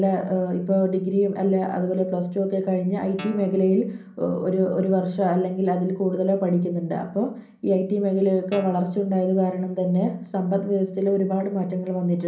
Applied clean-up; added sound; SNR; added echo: none; Guitar; 19 dB; reverberation time 0.6 s.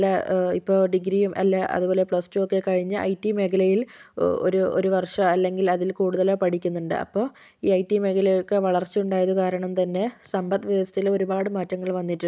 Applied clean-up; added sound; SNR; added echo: none; none; none; none.